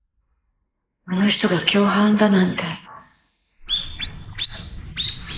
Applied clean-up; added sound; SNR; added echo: neural mask model Resemble Enhance denoiser.